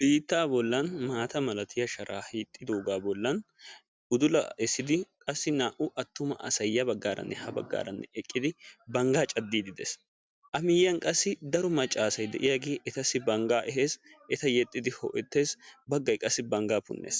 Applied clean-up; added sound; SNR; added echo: none; none; none; none.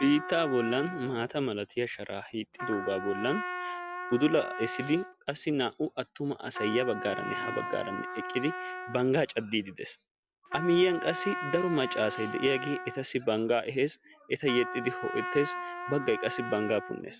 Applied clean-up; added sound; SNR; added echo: none; Trumpet; 9 dB; none.